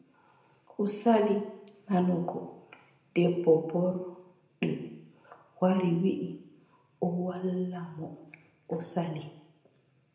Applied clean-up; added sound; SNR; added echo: none; none; none; reverberation time 0.8 s.